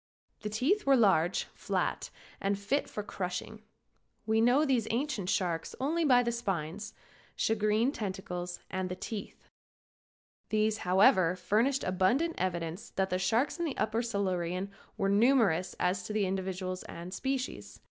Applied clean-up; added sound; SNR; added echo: none; none; none; none.